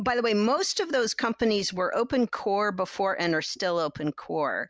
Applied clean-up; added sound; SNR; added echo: none; none; none; none.